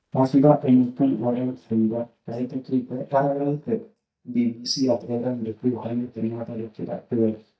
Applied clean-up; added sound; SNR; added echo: neural mask model DeepFilterNet 3.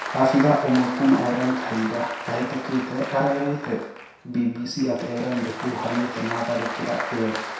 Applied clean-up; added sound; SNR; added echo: none; Applause; 9 dB; reverberation time 0.7 s.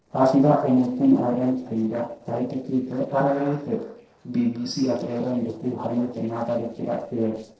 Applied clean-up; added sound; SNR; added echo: neural separator model SepFormer DNS4.